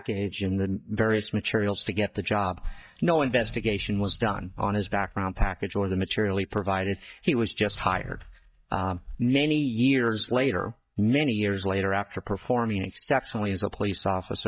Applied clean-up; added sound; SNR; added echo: neural mask model DeepFilterNet 3.